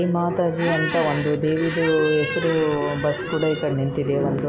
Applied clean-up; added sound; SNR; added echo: none; Keyboard (musical) + Squeak; 7 dB; none.